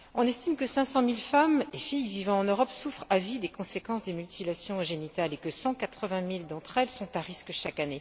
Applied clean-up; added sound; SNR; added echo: none; none; none; none.